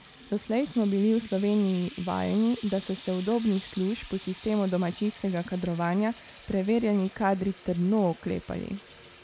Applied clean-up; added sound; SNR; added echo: none; Sink (filling or washing) / Water tap, faucet; 13 dB; none.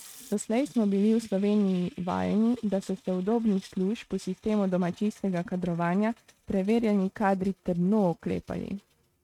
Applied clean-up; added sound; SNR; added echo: neural mask model RNNoise.